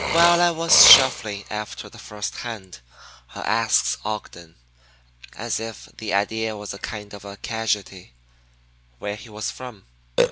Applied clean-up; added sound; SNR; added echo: none; Burping, eructation; 7 dB; none.